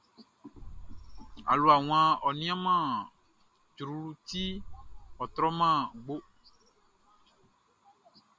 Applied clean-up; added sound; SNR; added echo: none; Boom; 16 dB; none.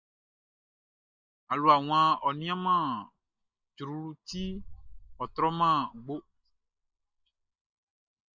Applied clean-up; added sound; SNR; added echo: neural mask model DeepFilterNet 3.